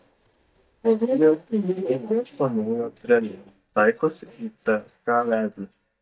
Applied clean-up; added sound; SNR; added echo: neural mask model DeepFilterNet 3.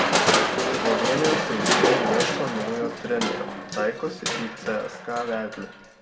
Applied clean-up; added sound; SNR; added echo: none; Crushing; -4 dB; reverberation time 1.0 s.